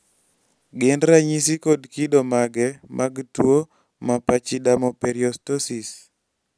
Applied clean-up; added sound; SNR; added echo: none; none; none; none.